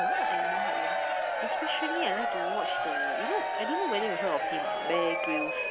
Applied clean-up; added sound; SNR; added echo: none; Crowd / Cheering; -5 dB; none.